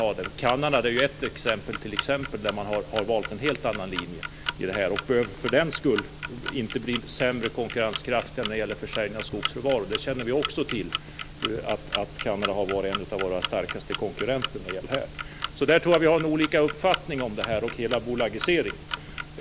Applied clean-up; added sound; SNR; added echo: none; Clock; 3 dB; none.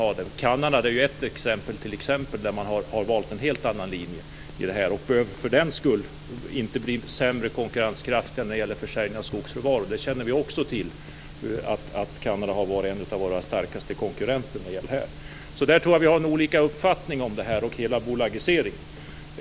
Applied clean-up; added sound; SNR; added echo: none; none; none; none.